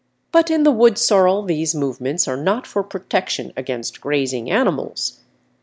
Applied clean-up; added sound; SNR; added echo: none; none; none; none.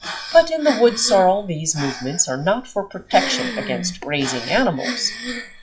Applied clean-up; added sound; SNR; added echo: classical method WPE with log-MMSE.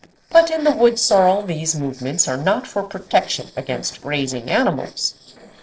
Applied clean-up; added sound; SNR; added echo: neural separator model SepFormer DNS4.